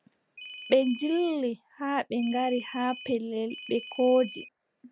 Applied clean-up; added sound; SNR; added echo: none; Ringtone; 15 dB; none.